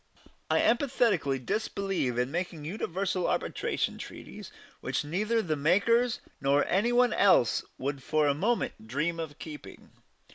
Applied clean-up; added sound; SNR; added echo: none; none; none; none.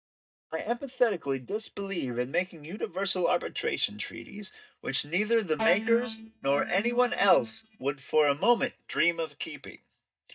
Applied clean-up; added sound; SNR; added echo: neural mask model DeepFilterNet 3.